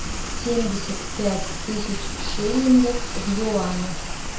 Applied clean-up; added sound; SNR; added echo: none; Rain; 3 dB; reverberation time 0.6 s.